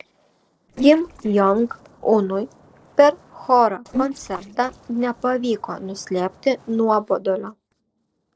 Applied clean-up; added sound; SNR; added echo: neural separator model SepFormer DNS4.